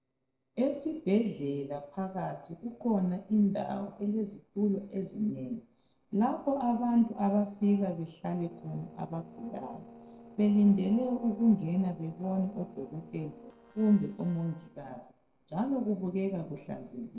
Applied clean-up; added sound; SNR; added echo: neural separator model SepFormer DNS4.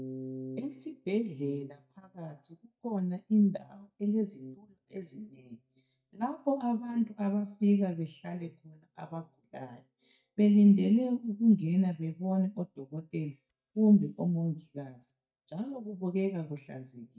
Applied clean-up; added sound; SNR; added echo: neural mask model DeepFilterNet 3.